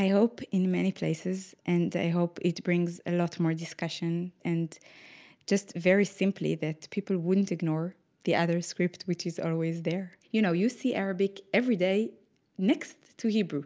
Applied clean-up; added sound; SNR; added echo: none; none; none; none.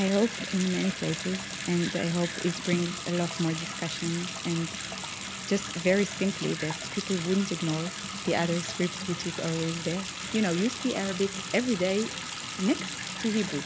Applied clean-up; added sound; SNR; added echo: none; Bathtub (filling or washing) / Sink (filling or washing) / Water tap, faucet; 6 dB; none.